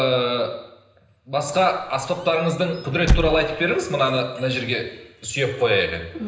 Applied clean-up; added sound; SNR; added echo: none; Squeak / Slam; 3 dB; reverberation time 0.9 s.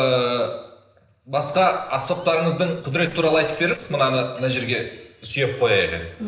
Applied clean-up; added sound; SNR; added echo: neural separator model SepFormer DNS4.